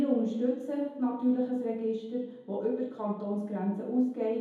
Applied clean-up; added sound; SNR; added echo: none; none; none; reverberation time 2.0 s.